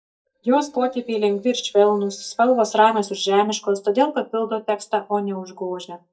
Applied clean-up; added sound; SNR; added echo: neural mask model DeepFilterNet 3.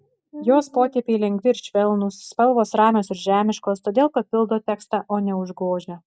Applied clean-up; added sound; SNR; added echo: none; none; none; none.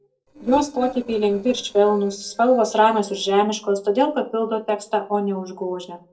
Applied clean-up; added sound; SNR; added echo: neural separator model SepFormer DNS4.